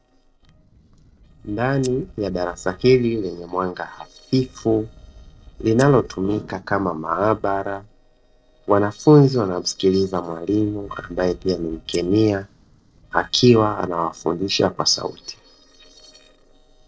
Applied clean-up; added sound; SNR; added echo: neural separator model SepFormer DNS4.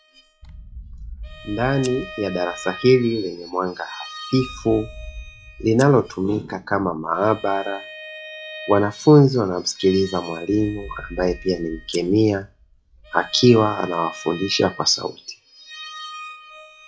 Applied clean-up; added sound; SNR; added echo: classical method log-MMSE.